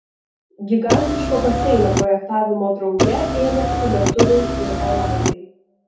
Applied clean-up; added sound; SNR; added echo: none; Car; -1 dB; reverberation time 0.5 s.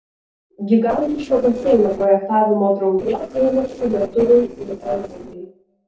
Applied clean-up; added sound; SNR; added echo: neural separator model SepFormer DNS4.